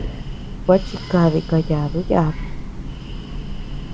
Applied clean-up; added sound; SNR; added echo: none; Breathing; 7 dB; none.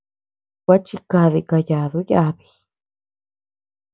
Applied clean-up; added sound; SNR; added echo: none; none; none; none.